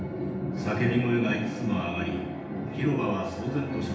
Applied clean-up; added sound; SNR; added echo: none; none; none; reverberation time 0.9 s.